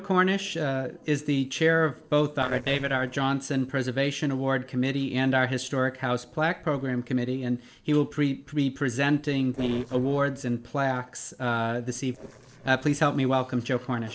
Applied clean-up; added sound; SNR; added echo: neural separator model SepFormer DNS4.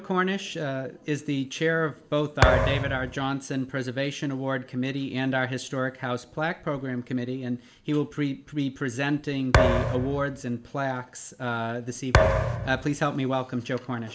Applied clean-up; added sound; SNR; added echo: none; Thump, thud; -4 dB; reverberation time 0.4 s.